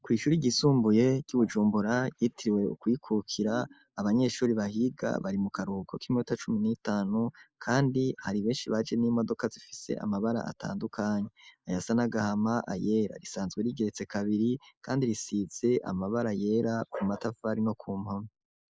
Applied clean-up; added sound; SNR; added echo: neural mask model Resemble Enhance denoiser.